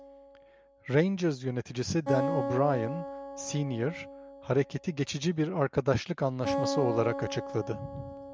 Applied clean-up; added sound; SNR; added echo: none; Acoustic guitar; 6 dB; none.